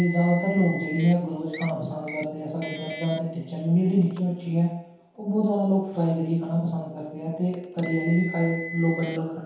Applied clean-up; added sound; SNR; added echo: none; Car; 15 dB; reverberation time 0.8 s.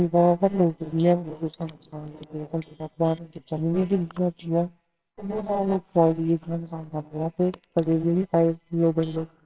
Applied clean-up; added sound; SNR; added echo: neural separator model SepFormer WHAMR!.